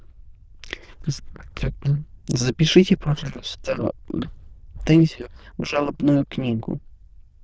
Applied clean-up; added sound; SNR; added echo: neural diffusion model UNIVERSE++.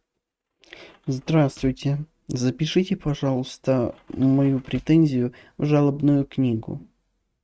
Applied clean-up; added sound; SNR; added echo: neural mask model RNNoise.